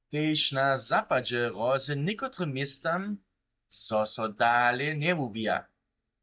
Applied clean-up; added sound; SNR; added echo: neural mask model DeepFilterNet 3.